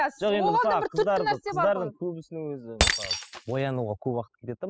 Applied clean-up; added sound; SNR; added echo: classical method spectral subtraction.